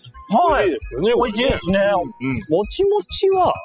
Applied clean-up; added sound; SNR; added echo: classical method spectral subtraction.